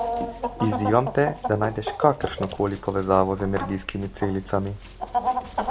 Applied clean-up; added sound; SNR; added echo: none; Chicken, rooster; 5 dB; none.